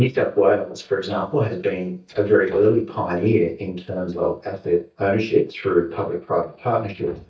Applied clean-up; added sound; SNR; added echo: neural mask model DeepFilterNet 3.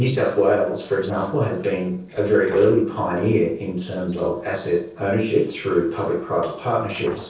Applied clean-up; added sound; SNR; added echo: neural separator model SepFormer DNS4.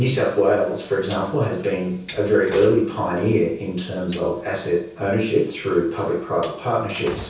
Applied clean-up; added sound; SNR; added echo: none; Train; 19 dB; reverberation time 0.6 s.